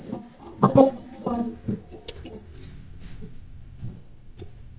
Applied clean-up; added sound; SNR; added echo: neural mask model DeepFilterNet 3.